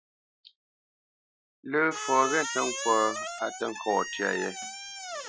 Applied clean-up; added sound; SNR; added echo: classical method spectral subtraction.